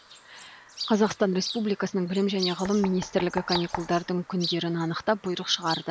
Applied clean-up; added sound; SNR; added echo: none; Chirp, tweet + Knock; 11 dB; none.